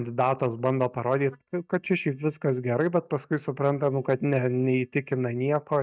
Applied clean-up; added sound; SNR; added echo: neural mask model DeepFilterNet 3.